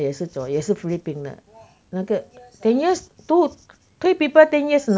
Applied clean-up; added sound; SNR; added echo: none; none; none; none.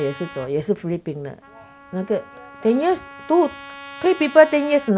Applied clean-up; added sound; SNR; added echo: none; Trumpet; 19 dB; none.